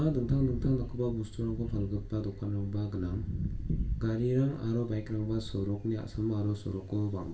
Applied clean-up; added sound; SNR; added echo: none; none; none; reverberation time 0.4 s.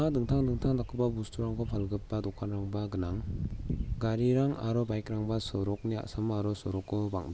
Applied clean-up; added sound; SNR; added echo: none; none; none; none.